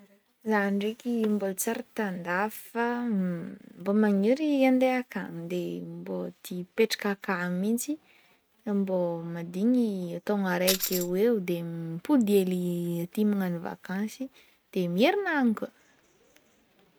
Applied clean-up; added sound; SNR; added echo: none; Tambourine; 2 dB; none.